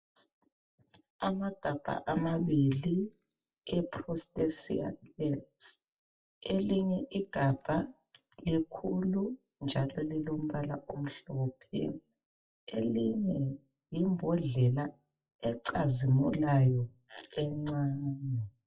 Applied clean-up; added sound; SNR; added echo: classical method WPE with log-MMSE.